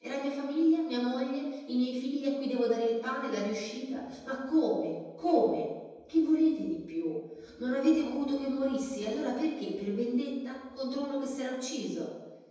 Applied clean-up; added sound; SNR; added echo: none; none; none; reverberation time 1.1 s.